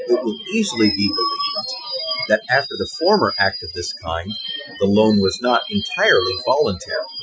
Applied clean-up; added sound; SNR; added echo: classical method Wiener filter.